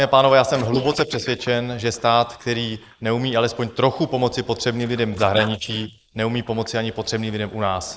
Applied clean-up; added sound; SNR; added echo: neural mask model Resemble Enhance denoiser.